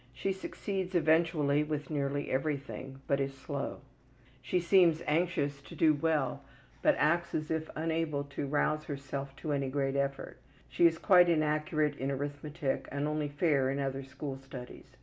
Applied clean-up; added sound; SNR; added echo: none; none; none; none.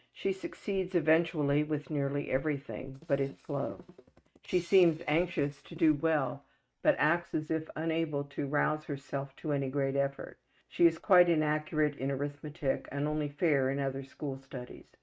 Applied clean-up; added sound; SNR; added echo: neural mask model RNNoise.